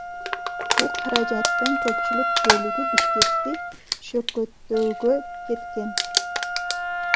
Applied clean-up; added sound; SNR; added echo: none; Crumpling, crinkling + Wind instrument, woodwind instrument; -4 dB; none.